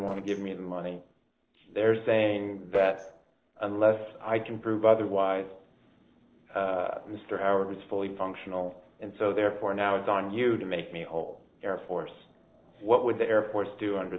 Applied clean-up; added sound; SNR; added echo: neural separator model SepFormer DNS4.